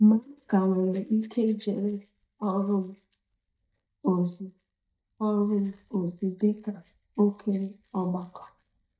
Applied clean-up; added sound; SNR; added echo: neural mask model DeepFilterNet 3.